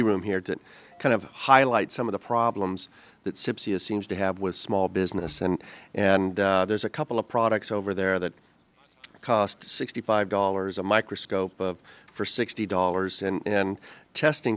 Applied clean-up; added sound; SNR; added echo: none; none; none; none.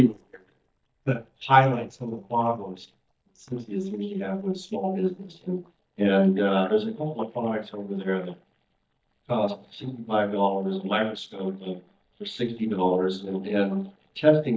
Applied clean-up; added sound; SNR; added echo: neural mask model DeepFilterNet 3.